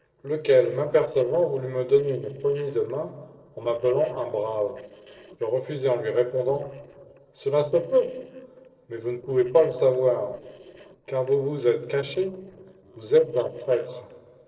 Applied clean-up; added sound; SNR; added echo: neural separator model SepFormer DNS4.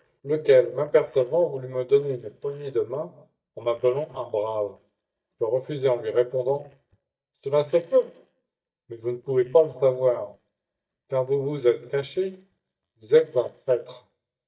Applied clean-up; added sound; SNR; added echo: neural mask model DeepFilterNet 3.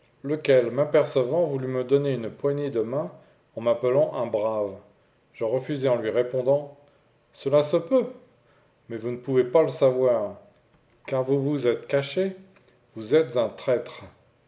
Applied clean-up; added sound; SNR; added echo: none; none; none; none.